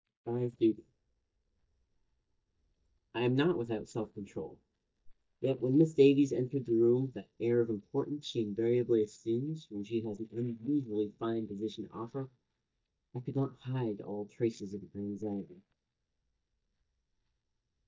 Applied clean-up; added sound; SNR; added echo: neural mask model DeepFilterNet 3.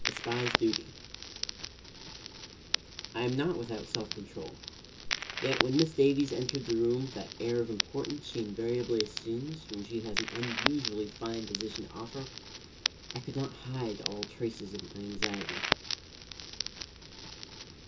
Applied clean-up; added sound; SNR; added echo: none; Crackle; 4 dB; reverberation time 0.2 s.